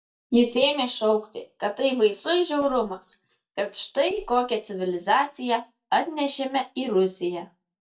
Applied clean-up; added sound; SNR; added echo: neural mask model DeepFilterNet 3.